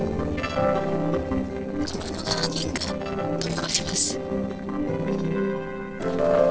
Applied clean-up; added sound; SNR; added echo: neural separator model SepFormer DNS4.